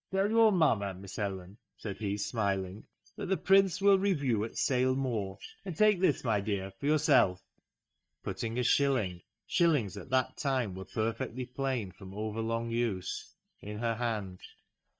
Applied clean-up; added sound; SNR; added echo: neural mask model DeepFilterNet 3.